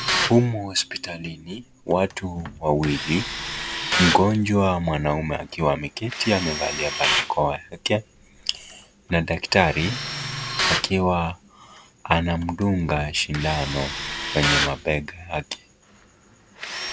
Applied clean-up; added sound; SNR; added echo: none; Tools; 6 dB; none.